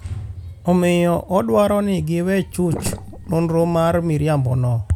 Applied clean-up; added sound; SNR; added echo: none; Sink (filling or washing); 12 dB; none.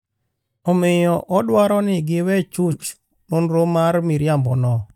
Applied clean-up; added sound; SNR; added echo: neural mask model DeepFilterNet 3.